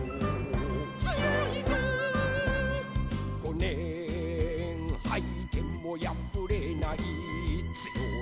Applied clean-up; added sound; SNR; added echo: none; Sink (filling or washing); 16 dB; none.